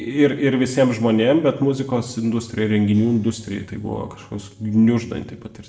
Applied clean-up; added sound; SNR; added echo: neural separator model SepFormer DNS4.